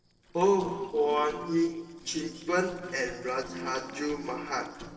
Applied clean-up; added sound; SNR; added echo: neural separator model SepFormer DNS4.